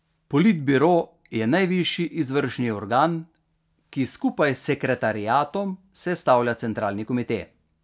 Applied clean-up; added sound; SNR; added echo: none; none; none; none.